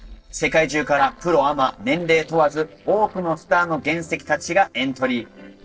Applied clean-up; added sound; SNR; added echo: neural separator model SepFormer DNS4.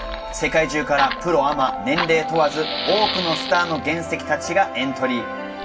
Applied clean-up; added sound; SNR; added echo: none; Fire; 10 dB; reverberation time 0.2 s.